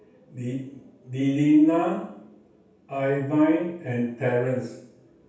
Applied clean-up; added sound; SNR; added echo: none; none; none; reverberation time 0.6 s.